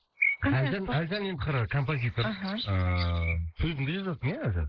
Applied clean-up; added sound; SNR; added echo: neural mask model Resemble Enhance denoiser.